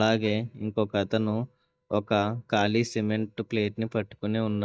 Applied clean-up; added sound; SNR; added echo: neural mask model DeepFilterNet 3.